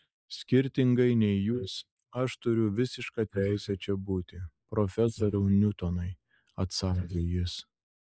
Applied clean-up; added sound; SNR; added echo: neural mask model Resemble Enhance denoiser.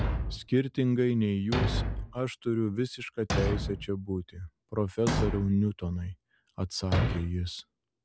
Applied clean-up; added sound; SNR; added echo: none; Thump, thud; 3 dB; none.